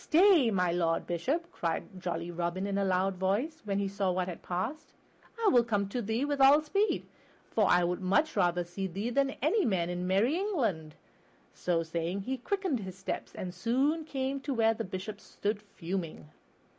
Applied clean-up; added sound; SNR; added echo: none; none; none; none.